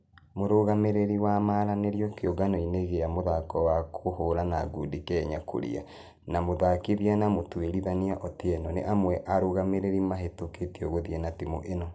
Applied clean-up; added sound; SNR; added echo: none; none; none; none.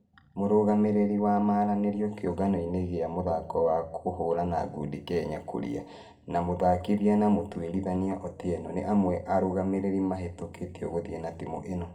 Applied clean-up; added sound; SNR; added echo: none; none; none; reverberation time 0.7 s.